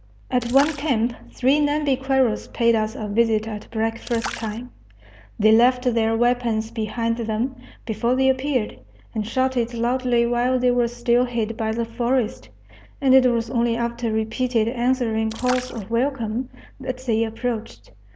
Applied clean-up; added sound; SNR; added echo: none; Splash, splatter; 16 dB; none.